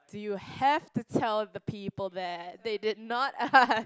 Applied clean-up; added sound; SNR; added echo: none; none; none; none.